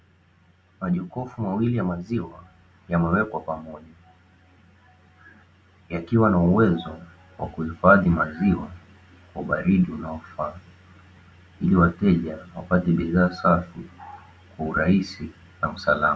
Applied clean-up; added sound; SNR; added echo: none; none; none; none.